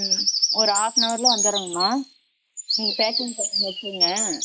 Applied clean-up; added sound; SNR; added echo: neural mask model Resemble Enhance denoiser.